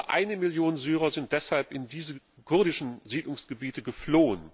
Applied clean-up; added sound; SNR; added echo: none; none; none; none.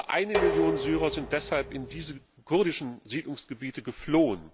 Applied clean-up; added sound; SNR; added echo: none; Dishes, pots, and pans; 3 dB; none.